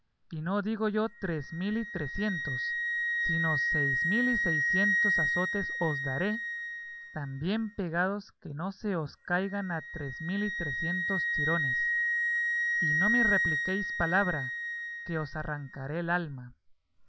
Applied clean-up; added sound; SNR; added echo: none; Wind instrument, woodwind instrument; -1 dB; none.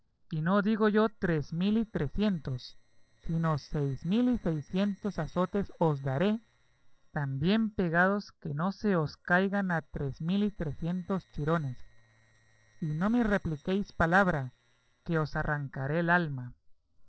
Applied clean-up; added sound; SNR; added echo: neural separator model SepFormer DNS4.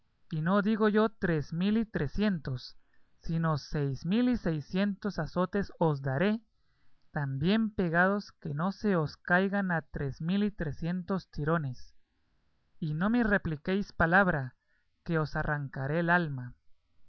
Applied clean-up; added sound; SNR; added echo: none; none; none; none.